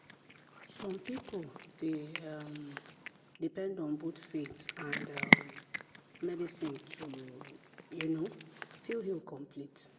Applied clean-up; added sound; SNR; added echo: none; Cat; -2 dB; reverberation time 1.0 s.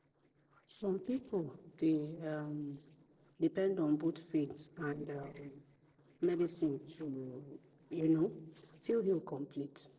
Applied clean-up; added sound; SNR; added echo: neural separator model SepFormer DNS4.